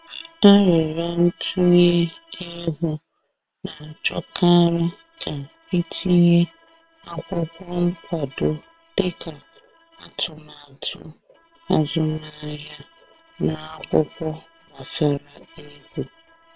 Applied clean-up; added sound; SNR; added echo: neural separator model SepFormer WHAM!.